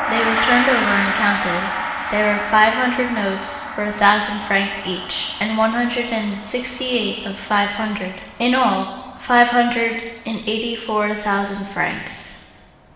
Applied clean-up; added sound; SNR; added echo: none; Gong; 7 dB; reverberation time 2.0 s.